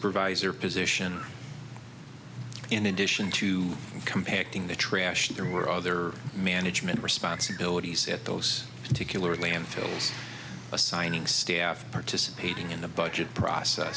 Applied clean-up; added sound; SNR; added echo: none; Bird vocalization, bird call, bird song; 20 dB; none.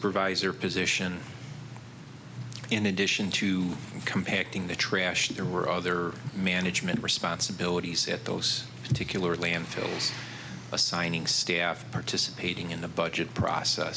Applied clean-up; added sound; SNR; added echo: none; none; none; none.